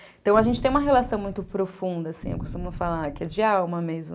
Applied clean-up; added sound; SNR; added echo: none; Boom; 12 dB; none.